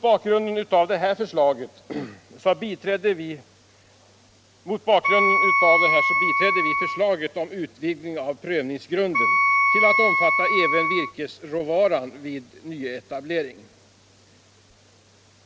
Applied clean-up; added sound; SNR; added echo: none; Wind instrument, woodwind instrument; -5 dB; none.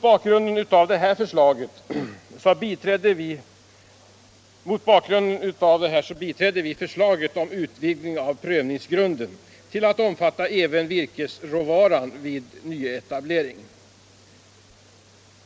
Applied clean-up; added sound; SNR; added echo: none; none; none; none.